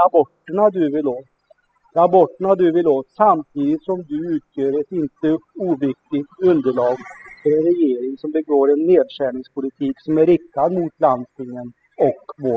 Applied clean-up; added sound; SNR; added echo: classical method spectral subtraction.